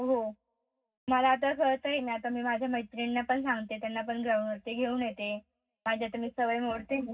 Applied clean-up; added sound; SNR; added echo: none; none; none; reverberation time 0.4 s.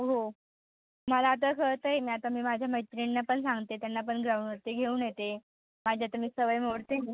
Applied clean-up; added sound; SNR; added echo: none; none; none; none.